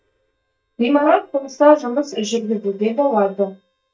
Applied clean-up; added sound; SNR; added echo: neural mask model DeepFilterNet 3.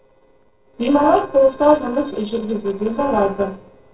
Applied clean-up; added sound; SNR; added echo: neural separator model SepFormer DNS4.